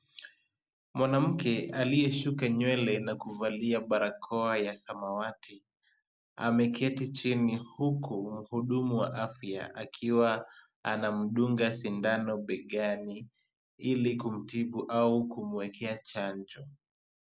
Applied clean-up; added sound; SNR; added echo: none; none; none; none.